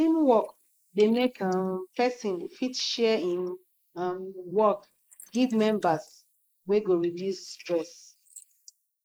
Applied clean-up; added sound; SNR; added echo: neural mask model Resemble Enhance denoiser.